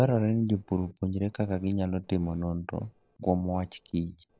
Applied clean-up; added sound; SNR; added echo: neural separator model SepFormer DNS4.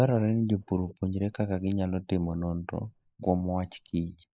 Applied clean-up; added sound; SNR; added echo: neural mask model Resemble Enhance denoiser.